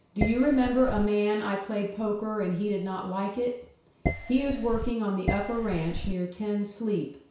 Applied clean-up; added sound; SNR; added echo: none; Dishes, pots, and pans; 3 dB; reverberation time 0.6 s.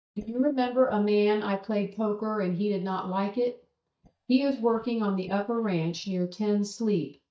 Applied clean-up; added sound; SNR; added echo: neural mask model DeepFilterNet 3.